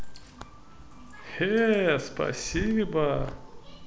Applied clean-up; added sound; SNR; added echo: none; Keys jangling; 12 dB; none.